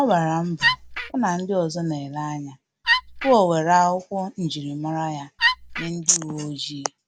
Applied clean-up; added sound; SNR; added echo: none; Wood; 0 dB; none.